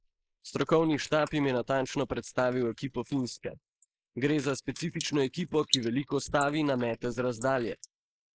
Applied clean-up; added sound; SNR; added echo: neural mask model Resemble Enhance denoiser.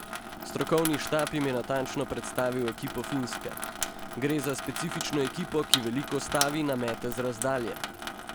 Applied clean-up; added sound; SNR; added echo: none; Sink (filling or washing) / Water tap, faucet; 5 dB; none.